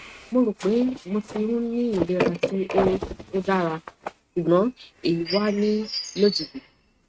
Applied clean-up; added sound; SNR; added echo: neural mask model RNNoise.